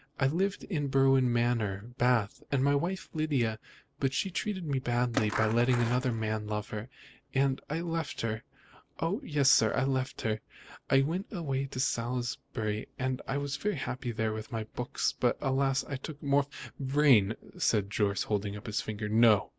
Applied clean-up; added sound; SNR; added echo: none; Skateboard; 6 dB; none.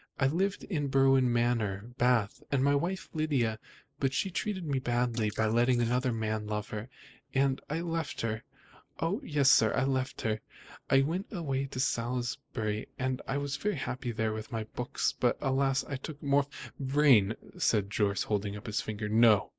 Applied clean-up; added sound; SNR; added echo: neural mask model Resemble Enhance denoiser.